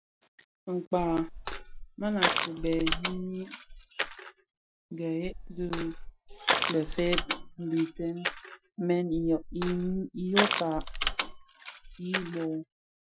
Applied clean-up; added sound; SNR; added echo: classical method Wiener filter.